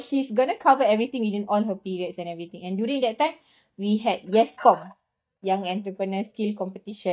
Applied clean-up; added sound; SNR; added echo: neural mask model DeepFilterNet 3.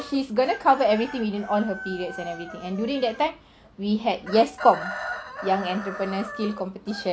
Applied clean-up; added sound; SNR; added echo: none; Chicken, rooster; 13 dB; none.